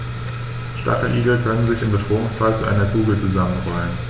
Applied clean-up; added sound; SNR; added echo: none; none; none; none.